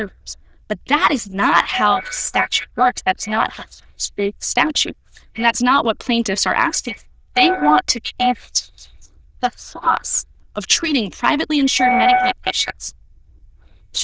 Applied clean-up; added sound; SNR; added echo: neural diffusion model UNIVERSE++.